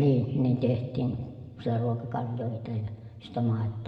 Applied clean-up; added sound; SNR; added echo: none; none; none; reverberation time 1.5 s.